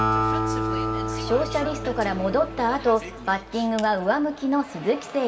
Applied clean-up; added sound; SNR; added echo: none; Acoustic guitar; 4 dB; reverberation time 1.8 s.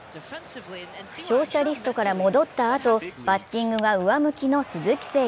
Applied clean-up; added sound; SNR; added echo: none; none; none; none.